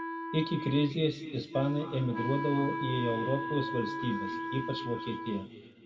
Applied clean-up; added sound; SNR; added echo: none; Wind instrument, woodwind instrument; 5 dB; reverberation time 2.5 s.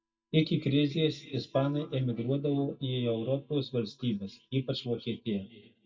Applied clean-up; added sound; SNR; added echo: neural mask model DeepFilterNet 3.